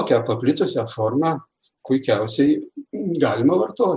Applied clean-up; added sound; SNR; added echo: none; none; none; none.